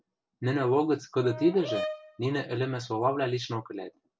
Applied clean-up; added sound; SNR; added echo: none; Brass instrument; 9 dB; none.